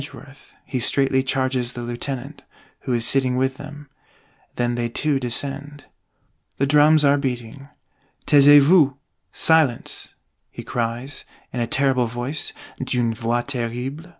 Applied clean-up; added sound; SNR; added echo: none; none; none; none.